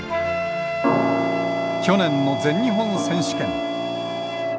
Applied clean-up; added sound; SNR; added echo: none; Wind instrument, woodwind instrument; 2 dB; none.